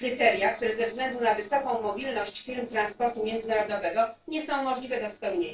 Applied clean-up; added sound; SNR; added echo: neural separator model SepFormer DNS4.